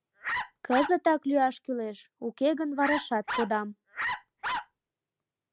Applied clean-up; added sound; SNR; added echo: none; Bark; 5 dB; none.